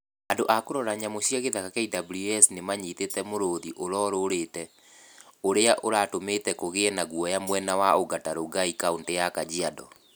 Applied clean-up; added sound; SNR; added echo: none; Tambourine; 19 dB; none.